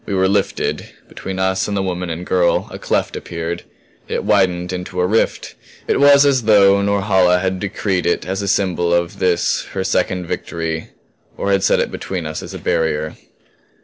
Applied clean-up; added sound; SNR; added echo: none; none; none; none.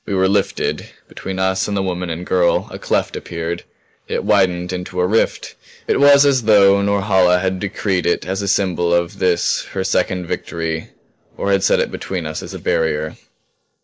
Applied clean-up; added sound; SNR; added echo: neural mask model Resemble Enhance denoiser.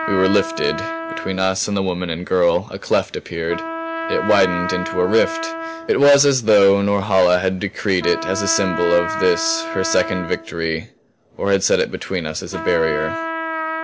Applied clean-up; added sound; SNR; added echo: none; Trumpet; 9 dB; none.